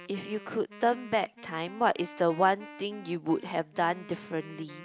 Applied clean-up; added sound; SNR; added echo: none; Wind instrument, woodwind instrument; 18 dB; none.